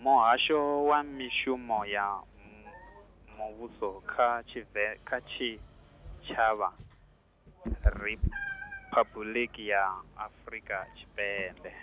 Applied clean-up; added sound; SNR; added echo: none; Meow; 9 dB; none.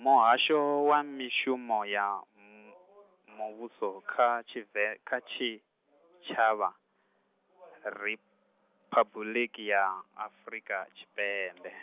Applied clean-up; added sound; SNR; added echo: none; none; none; none.